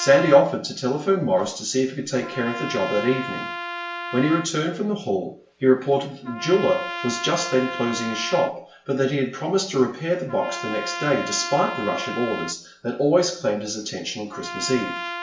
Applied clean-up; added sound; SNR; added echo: none; Trumpet; 11 dB; reverberation time 0.2 s.